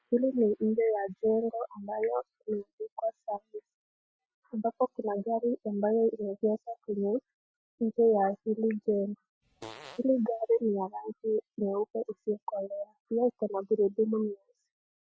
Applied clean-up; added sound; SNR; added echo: classical method Wiener filter.